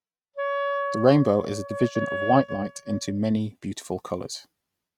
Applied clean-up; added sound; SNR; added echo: neural mask model RNNoise.